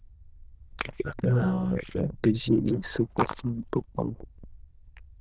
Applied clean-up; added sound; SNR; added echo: neural diffusion model UNIVERSE++.